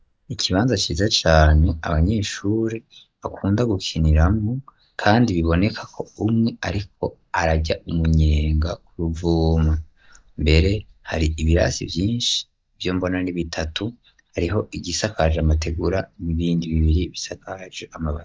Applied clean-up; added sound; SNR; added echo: neural mask model DeepFilterNet 3.